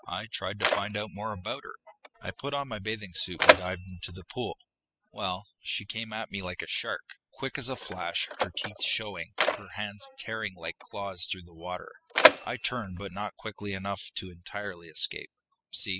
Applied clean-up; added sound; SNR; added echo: classical method spectral subtraction.